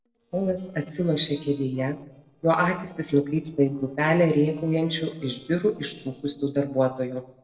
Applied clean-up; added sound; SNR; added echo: neural separator model SepFormer DNS4.